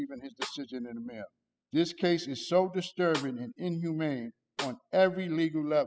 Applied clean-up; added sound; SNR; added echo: classical method spectral subtraction.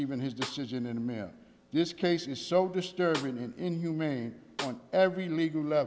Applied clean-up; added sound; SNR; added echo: none; Snare drum; 14 dB; none.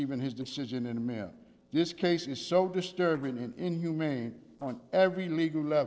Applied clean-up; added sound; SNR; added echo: neural separator model SepFormer DNS4.